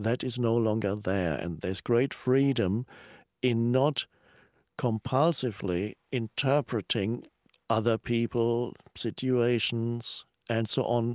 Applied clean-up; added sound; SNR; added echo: none; none; none; none.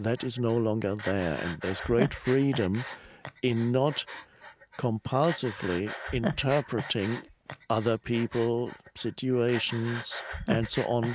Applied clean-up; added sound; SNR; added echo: none; Breathing; 9 dB; none.